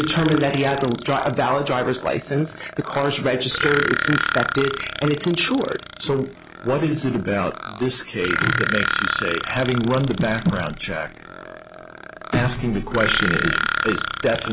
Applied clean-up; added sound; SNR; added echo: none; Burping, eructation; 5 dB; none.